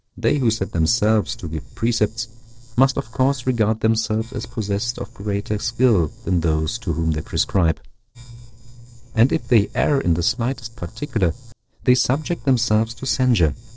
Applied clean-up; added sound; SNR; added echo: neural separator model SepFormer DNS4.